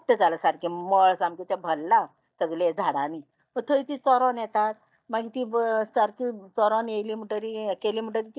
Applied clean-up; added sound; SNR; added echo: neural mask model DeepFilterNet 3.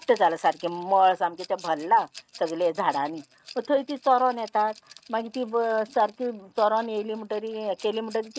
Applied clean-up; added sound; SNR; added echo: neural mask model RNNoise.